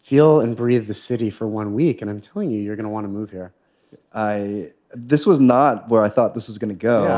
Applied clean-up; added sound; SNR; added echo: none; none; none; none.